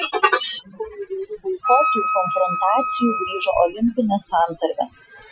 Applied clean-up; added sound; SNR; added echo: classical method Wiener filter.